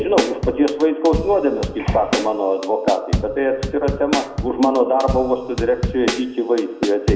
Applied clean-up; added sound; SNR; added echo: none; Drum kit; 6 dB; reverberation time 0.8 s.